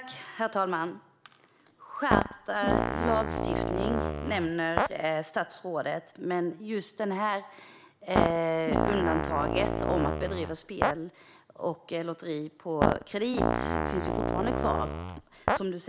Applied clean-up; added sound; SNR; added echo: none; Fart; -3 dB; none.